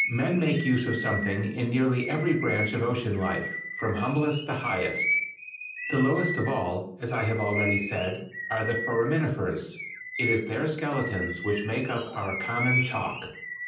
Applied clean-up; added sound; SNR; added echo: none; Bird vocalization, bird call, bird song; 6 dB; reverberation time 0.6 s.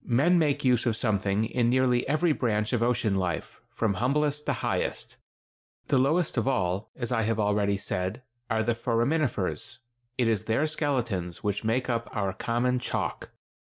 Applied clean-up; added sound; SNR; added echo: none; none; none; none.